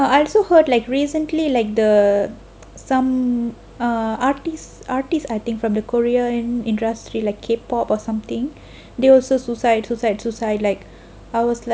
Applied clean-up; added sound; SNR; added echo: none; none; none; none.